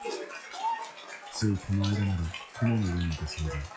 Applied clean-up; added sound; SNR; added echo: classical method log-MMSE.